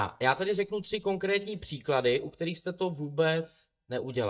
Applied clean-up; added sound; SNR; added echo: neural mask model DeepFilterNet 3.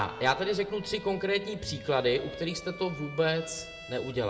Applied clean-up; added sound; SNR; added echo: none; Bowed string instrument; 16 dB; reverberation time 0.9 s.